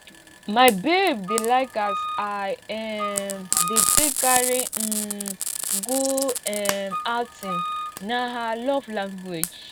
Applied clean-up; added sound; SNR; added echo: none; Frying (food) + Wind instrument, woodwind instrument; 3 dB; none.